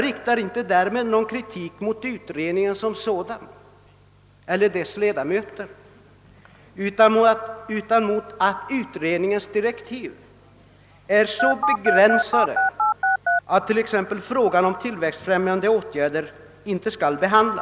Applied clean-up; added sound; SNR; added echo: none; Telephone; -2 dB; none.